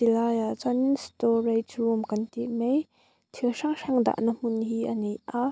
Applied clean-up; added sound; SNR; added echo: none; none; none; none.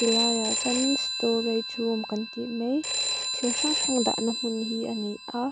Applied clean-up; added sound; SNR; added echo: none; Telephone; 2 dB; none.